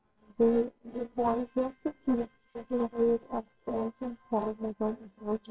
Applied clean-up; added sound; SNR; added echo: neural separator model SepFormer WHAMR!.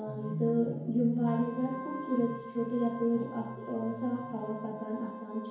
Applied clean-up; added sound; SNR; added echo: none; Wind instrument, woodwind instrument; 14 dB; reverberation time 1.0 s.